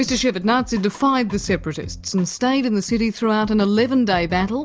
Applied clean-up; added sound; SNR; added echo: none; none; none; none.